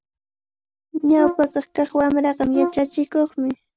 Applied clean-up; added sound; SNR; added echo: none; Brass instrument; 8 dB; none.